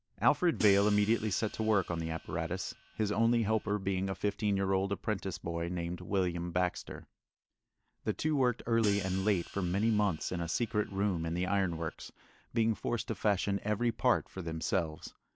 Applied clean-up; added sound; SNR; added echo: none; Hi-hat; 16 dB; none.